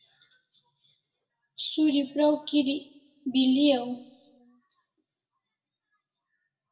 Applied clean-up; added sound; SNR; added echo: none; none; none; reverberation time 0.6 s.